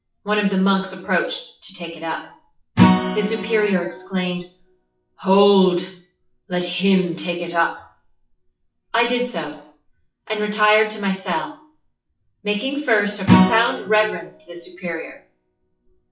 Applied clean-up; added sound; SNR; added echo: classical method WPE with log-MMSE.